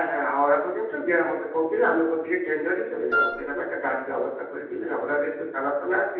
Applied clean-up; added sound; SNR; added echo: none; Wind instrument, woodwind instrument; 1 dB; reverberation time 0.9 s.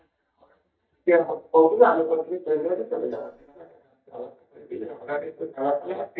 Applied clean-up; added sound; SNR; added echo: neural mask model DeepFilterNet 3.